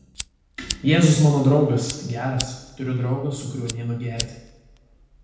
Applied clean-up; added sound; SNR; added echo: none; Fire; 15 dB; reverberation time 0.9 s.